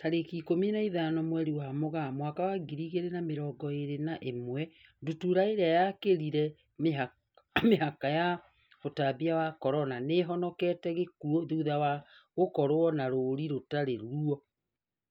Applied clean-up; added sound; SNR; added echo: none; none; none; none.